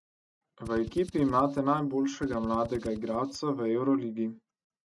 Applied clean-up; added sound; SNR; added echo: neural mask model RNNoise.